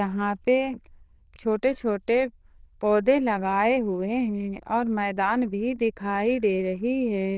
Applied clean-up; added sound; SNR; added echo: neural diffusion model UNIVERSE++.